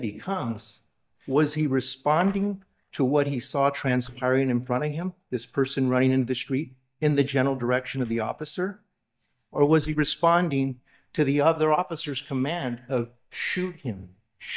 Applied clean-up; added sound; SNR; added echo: neural mask model DeepFilterNet 3.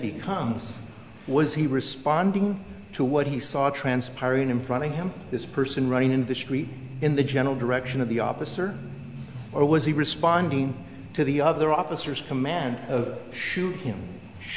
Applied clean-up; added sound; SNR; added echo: none; none; none; none.